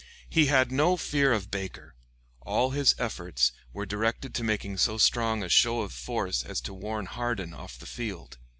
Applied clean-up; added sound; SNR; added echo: none; none; none; none.